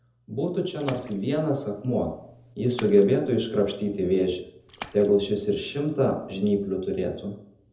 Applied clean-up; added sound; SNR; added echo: none; Splash, splatter; 20 dB; reverberation time 0.7 s.